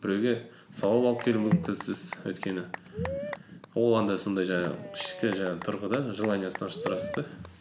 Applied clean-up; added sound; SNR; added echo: none; Applause / Cheering / Clapping; 11 dB; none.